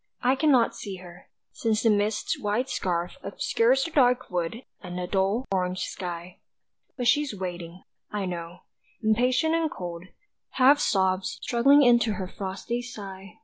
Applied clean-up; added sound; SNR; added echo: none; none; none; none.